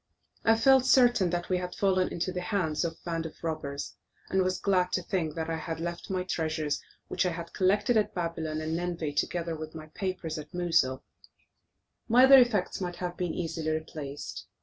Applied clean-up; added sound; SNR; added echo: none; none; none; none.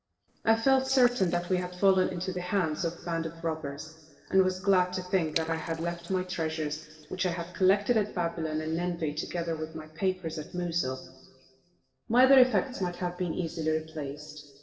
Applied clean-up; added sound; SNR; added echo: neural separator model SepFormer DNS4.